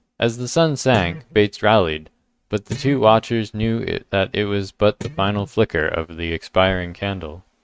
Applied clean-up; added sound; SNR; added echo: neural mask model RNNoise.